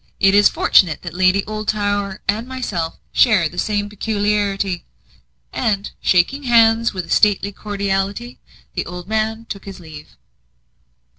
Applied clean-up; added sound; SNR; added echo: none; none; none; none.